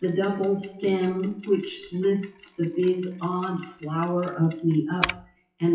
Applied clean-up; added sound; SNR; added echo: classical method WPE with log-MMSE.